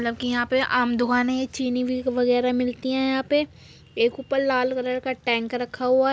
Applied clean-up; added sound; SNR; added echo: none; none; none; none.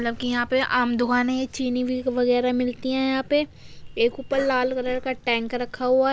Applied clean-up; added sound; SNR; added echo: none; Cough; 17 dB; none.